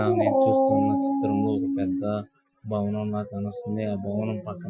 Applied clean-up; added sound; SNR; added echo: classical method Wiener filter.